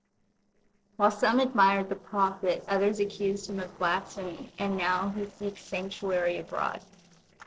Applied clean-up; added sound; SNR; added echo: neural separator model SepFormer DNS4.